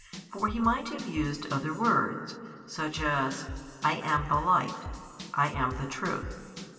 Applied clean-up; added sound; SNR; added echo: none; Drum / Drum kit; 13 dB; reverberation time 2.6 s.